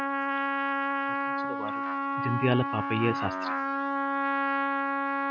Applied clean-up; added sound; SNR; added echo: none; Trumpet; -5 dB; none.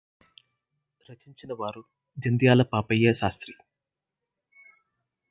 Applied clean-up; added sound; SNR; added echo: none; none; none; none.